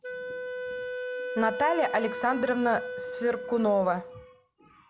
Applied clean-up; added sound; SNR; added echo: none; Wind instrument, woodwind instrument; 7 dB; none.